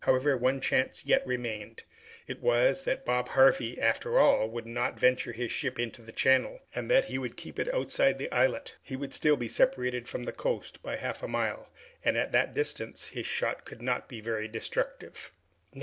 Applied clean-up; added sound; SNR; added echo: neural separator model SepFormer DNS4.